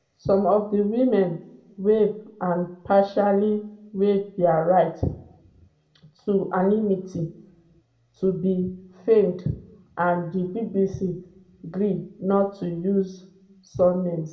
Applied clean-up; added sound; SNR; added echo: none; none; none; reverberation time 0.4 s.